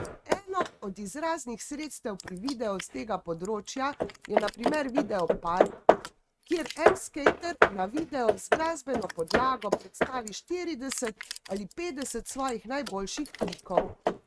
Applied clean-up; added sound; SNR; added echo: neural mask model RNNoise.